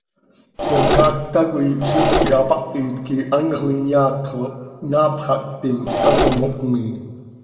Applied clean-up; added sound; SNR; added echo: none; Engine / Mechanisms; 0 dB; reverberation time 1.6 s.